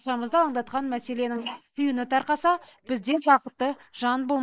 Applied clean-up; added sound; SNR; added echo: neural mask model Resemble Enhance denoiser.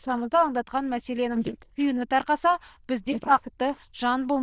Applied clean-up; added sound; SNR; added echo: neural diffusion model UNIVERSE++.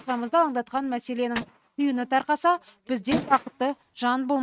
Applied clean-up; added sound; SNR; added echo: neural mask model RNNoise.